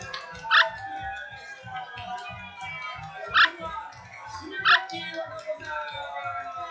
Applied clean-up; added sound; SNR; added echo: classical method WPE with log-MMSE.